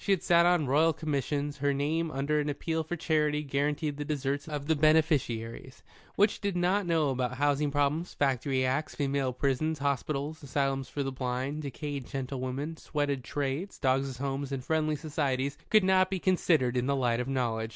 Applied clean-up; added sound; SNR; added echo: none; none; none; none.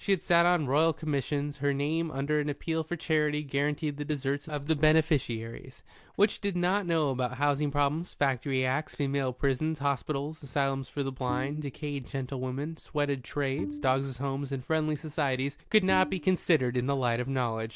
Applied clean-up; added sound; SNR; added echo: none; Bowed string instrument; 13 dB; none.